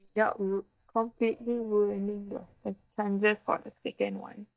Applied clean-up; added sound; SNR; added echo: neural mask model DeepFilterNet 3.